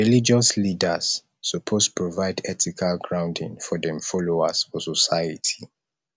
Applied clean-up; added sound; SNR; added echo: none; none; none; none.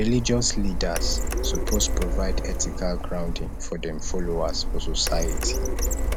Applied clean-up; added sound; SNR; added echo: none; Printer; -4 dB; none.